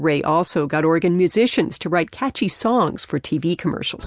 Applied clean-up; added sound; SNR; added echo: none; none; none; none.